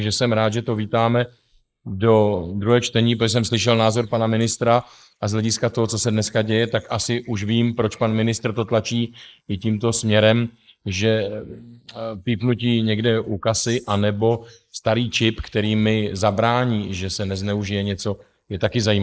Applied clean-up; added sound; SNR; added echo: neural mask model Resemble Enhance denoiser.